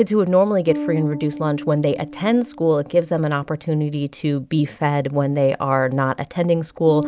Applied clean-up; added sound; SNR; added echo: none; Bass guitar; 14 dB; none.